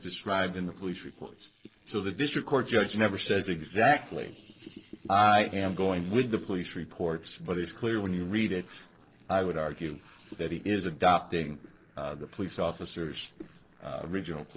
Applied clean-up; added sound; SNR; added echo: neural separator model SepFormer DNS4.